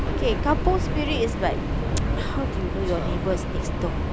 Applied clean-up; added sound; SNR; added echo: none; Subway, metro, underground; -3 dB; none.